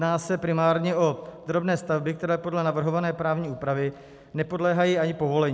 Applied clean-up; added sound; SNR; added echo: none; none; none; none.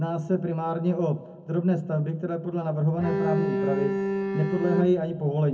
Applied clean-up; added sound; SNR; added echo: none; Bowed string instrument; 1 dB; reverberation time 0.3 s.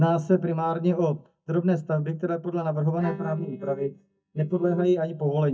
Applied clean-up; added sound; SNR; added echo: neural mask model DeepFilterNet 3.